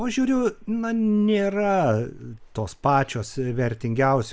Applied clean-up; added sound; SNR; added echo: none; none; none; none.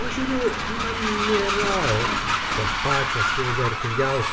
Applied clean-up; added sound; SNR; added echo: none; Train; -1 dB; reverberation time 0.7 s.